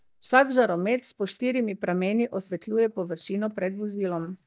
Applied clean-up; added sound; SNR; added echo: neural mask model DeepFilterNet 3.